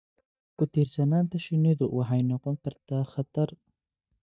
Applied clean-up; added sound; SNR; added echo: neural mask model DeepFilterNet 3.